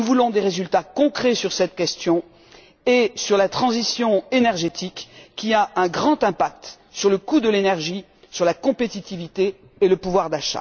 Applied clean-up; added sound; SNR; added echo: none; none; none; none.